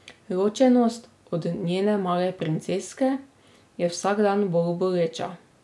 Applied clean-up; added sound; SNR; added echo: none; none; none; none.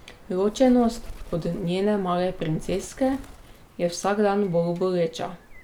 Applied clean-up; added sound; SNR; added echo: none; Bird; 17 dB; none.